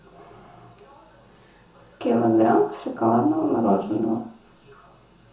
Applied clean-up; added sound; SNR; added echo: none; none; none; reverberation time 0.6 s.